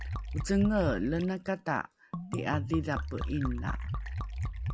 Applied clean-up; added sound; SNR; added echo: none; Liquid; 3 dB; none.